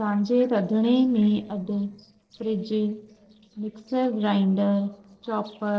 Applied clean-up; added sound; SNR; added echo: neural separator model SepFormer DNS4.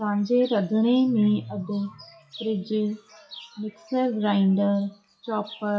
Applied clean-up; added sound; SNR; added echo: classical method WPE with log-MMSE.